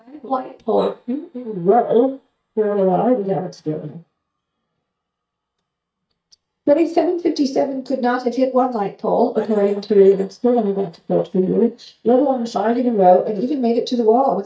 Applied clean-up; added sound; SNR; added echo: neural mask model DeepFilterNet 3.